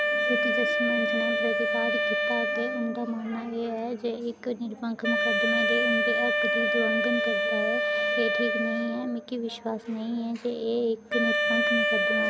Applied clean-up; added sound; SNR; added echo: none; Wind instrument, woodwind instrument; -4 dB; none.